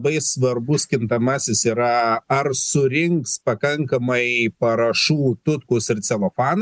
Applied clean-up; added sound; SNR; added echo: none; none; none; none.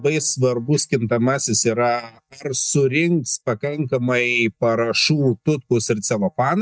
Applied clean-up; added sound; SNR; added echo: neural mask model DeepFilterNet 3.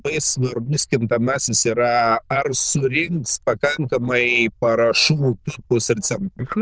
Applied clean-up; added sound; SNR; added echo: neural diffusion model UNIVERSE++.